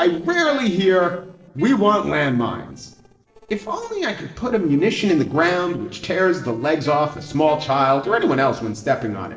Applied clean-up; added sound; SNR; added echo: neural separator model SepFormer DNS4.